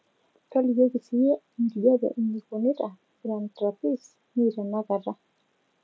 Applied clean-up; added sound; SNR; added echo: none; none; none; none.